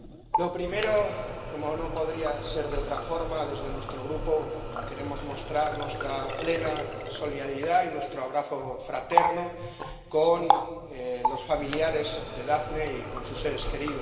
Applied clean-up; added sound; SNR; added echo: none; Water tap, faucet; 3 dB; reverberation time 2.3 s.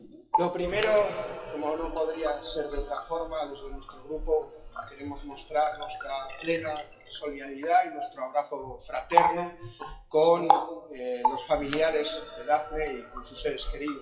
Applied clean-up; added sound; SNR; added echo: classical method WPE with log-MMSE.